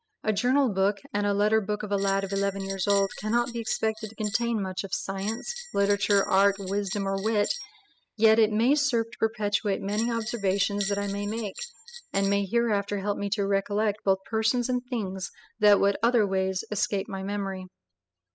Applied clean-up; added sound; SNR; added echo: classical method spectral subtraction.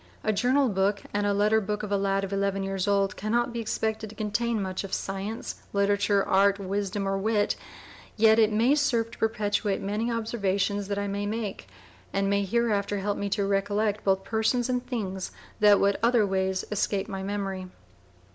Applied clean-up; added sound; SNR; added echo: none; none; none; none.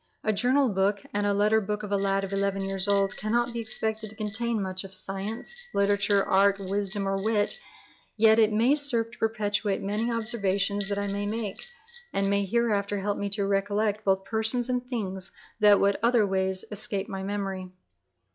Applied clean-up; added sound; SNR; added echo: classical method log-MMSE.